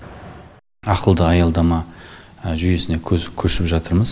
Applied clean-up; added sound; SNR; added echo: none; none; none; none.